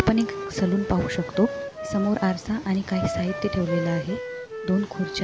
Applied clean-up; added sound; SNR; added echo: none; Wind instrument, woodwind instrument; 8 dB; none.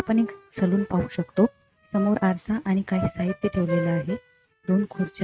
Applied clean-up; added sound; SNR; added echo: neural mask model RNNoise.